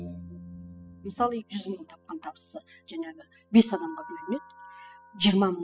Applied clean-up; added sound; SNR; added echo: classical method spectral subtraction.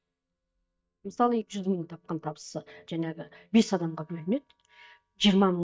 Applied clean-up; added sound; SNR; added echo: neural mask model DeepFilterNet 3.